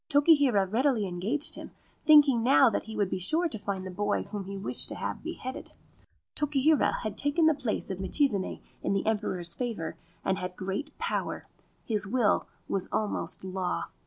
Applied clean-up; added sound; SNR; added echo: none; none; none; none.